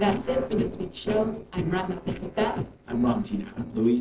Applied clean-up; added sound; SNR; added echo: neural separator model SepFormer DNS4.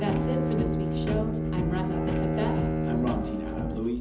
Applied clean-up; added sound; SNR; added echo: none; Bowed string instrument; -2 dB; reverberation time 1.2 s.